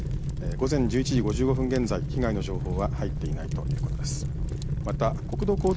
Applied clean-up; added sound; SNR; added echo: none; Fire; 0 dB; none.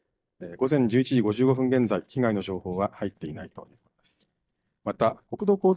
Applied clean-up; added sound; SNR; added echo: neural mask model DeepFilterNet 3.